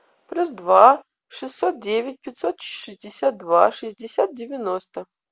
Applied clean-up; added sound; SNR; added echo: none; none; none; none.